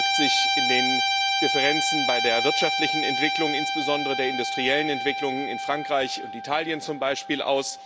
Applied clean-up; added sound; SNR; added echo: none; Guitar; -1 dB; none.